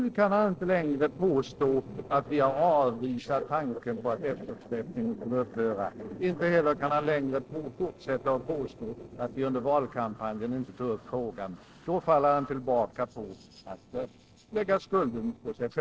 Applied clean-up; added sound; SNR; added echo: neural separator model SepFormer DNS4.